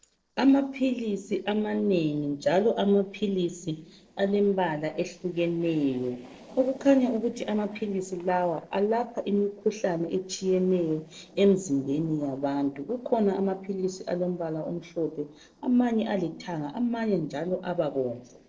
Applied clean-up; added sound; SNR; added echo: neural separator model SepFormer DNS4.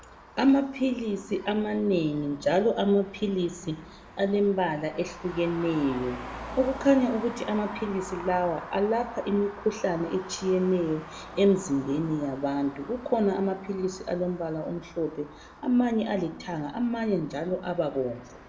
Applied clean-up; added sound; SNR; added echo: none; Traffic noise, roadway noise; 16 dB; reverberation time 1.1 s.